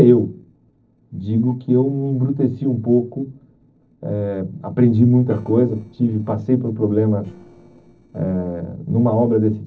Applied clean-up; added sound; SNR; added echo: neural separator model SepFormer DNS4.